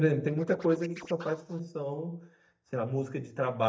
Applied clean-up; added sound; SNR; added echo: neural mask model DeepFilterNet 3.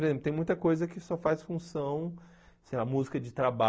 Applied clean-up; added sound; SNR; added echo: none; none; none; none.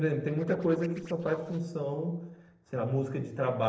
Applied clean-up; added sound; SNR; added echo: neural separator model SepFormer DNS4.